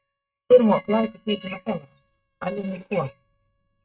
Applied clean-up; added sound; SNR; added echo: neural mask model RNNoise.